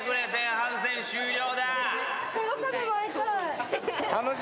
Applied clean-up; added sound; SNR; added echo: none; none; none; none.